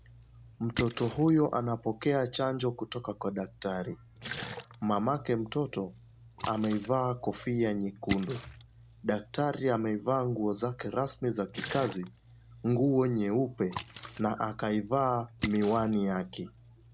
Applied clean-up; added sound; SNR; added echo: none; Splash, splatter; 13 dB; none.